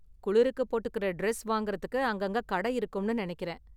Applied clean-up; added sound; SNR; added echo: none; none; none; none.